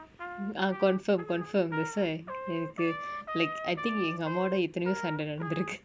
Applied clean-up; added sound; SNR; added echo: none; Trumpet; 9 dB; none.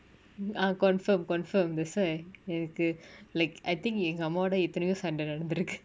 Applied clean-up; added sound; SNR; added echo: none; none; none; none.